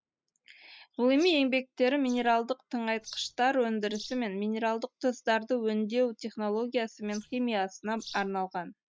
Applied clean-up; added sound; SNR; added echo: neural mask model Resemble Enhance denoiser.